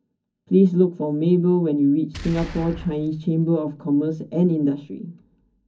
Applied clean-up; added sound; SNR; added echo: none; Boom; 17 dB; reverberation time 0.4 s.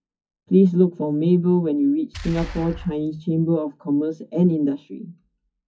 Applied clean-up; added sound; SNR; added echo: classical method WPE with log-MMSE.